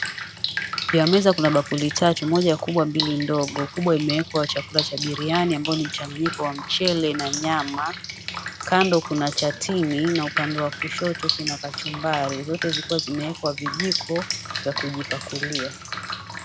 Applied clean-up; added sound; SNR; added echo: none; Drip; 6 dB; none.